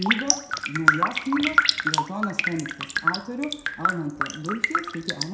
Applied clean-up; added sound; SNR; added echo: none; Raindrop; -5 dB; reverberation time 0.6 s.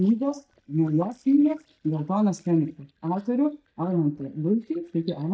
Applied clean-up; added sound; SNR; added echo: neural mask model DeepFilterNet 3.